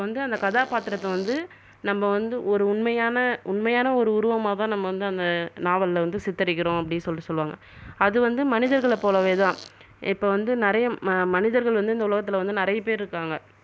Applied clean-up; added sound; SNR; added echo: none; Fart; 18 dB; none.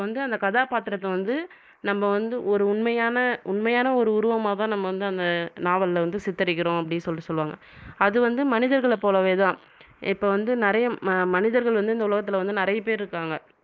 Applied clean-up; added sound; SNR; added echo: neural mask model Resemble Enhance denoiser.